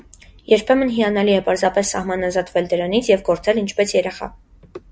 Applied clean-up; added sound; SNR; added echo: none; none; none; none.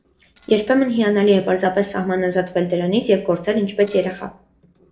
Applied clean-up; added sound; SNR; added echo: neural separator model SepFormer DNS4.